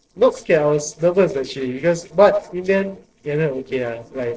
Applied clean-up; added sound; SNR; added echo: neural separator model SepFormer DNS4.